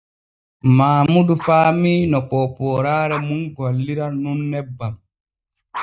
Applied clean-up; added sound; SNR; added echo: neural mask model DeepFilterNet 3.